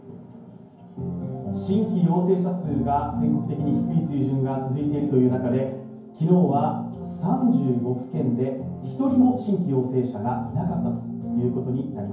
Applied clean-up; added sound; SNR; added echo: none; none; none; reverberation time 0.9 s.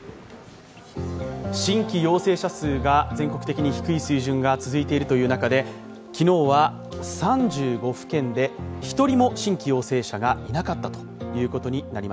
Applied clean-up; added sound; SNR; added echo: none; none; none; none.